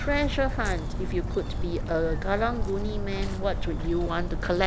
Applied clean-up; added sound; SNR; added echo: none; Walk, footsteps; 0 dB; none.